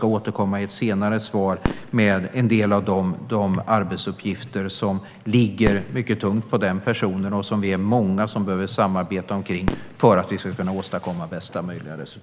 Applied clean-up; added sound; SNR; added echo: none; Fireworks; 14 dB; none.